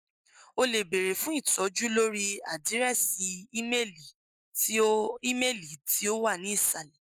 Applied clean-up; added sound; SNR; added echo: neural mask model Resemble Enhance denoiser.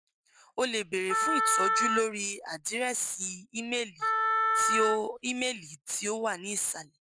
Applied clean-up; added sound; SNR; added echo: none; Wind instrument, woodwind instrument; -3 dB; none.